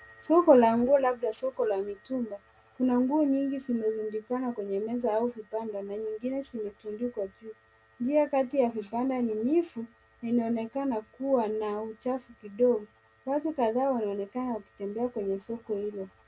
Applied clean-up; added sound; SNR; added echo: none; none; none; none.